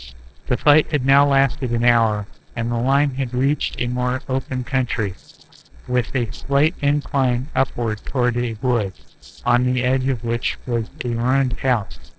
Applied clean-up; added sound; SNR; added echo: neural separator model SepFormer DNS4.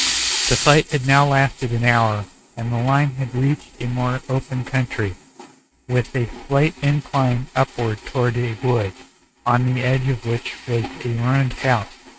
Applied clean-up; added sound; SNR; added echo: neural mask model RNNoise.